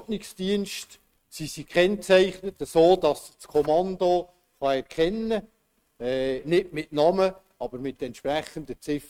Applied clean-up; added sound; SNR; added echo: neural mask model RNNoise.